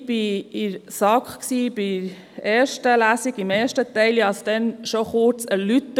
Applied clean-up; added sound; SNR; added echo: none; none; none; none.